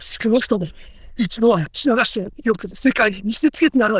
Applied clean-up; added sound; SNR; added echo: neural diffusion model UNIVERSE++.